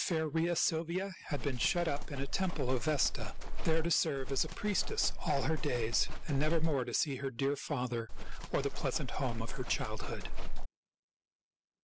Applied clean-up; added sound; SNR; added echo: none; Livestock, farm animals, working animals; -4 dB; none.